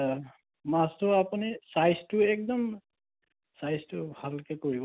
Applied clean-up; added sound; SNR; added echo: none; none; none; none.